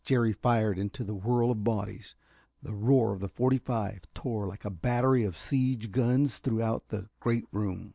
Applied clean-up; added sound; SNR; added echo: none; none; none; none.